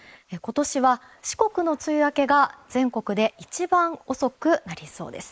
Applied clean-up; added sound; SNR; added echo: neural mask model Resemble Enhance denoiser.